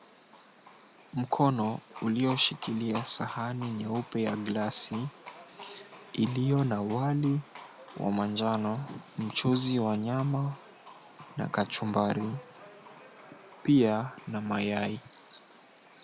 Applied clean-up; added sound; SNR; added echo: none; Livestock, farm animals, working animals; 17 dB; none.